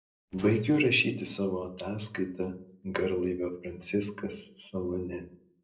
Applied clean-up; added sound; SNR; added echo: neural separator model SepFormer DNS4.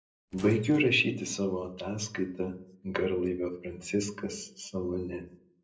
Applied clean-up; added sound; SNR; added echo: none; Squeak / Wood; 19 dB; reverberation time 0.5 s.